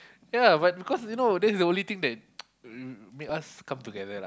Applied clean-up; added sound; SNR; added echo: none; none; none; none.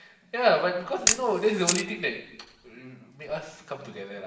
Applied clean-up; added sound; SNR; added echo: none; Camera; 1 dB; reverberation time 0.8 s.